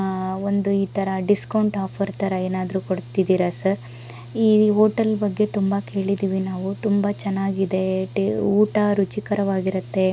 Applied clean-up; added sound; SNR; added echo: none; Mechanical fan / Engine; 17 dB; none.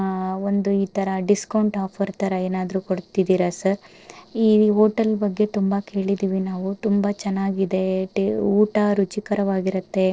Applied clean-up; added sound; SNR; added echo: neural separator model SepFormer DNS4.